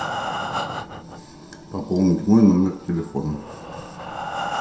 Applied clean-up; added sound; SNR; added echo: none; Breathing; 9 dB; reverberation time 0.6 s.